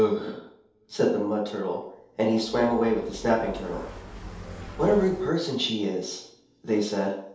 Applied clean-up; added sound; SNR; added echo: none; Motorcycle; 13 dB; reverberation time 0.8 s.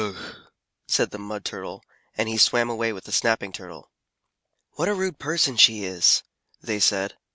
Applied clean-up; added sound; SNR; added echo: none; none; none; none.